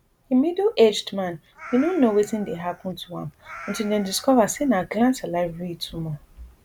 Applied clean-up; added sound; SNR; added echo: none; Meow; 19 dB; none.